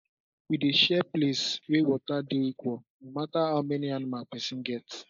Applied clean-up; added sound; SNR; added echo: neural mask model Resemble Enhance denoiser.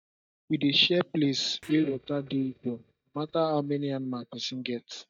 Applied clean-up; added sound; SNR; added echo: neural mask model DeepFilterNet 3.